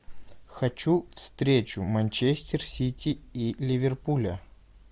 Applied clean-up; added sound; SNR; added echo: none; none; none; none.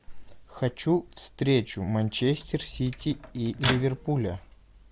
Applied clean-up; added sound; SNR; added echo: none; Microwave oven; 8 dB; none.